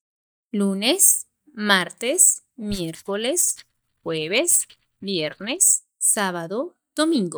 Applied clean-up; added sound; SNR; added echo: neural mask model DeepFilterNet 3.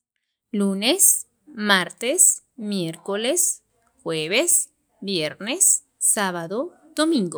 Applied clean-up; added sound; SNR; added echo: none; none; none; none.